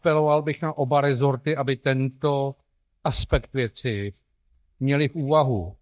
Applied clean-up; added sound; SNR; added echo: neural mask model DeepFilterNet 3.